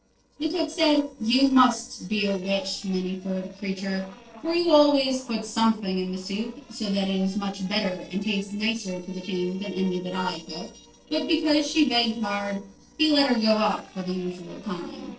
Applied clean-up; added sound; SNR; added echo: neural separator model SepFormer DNS4.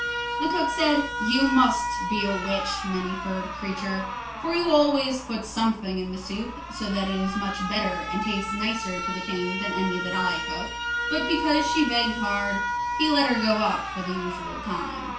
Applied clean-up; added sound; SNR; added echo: none; Alarm; 4 dB; reverberation time 0.4 s.